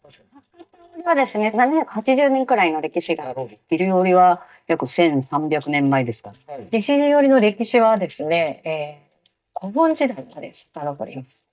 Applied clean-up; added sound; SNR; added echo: neural mask model DeepFilterNet 3.